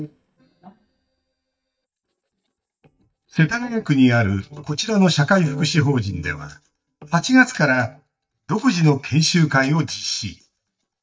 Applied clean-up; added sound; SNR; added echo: neural mask model DeepFilterNet 3.